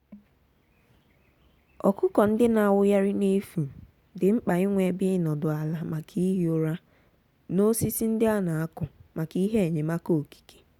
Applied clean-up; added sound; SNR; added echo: none; none; none; none.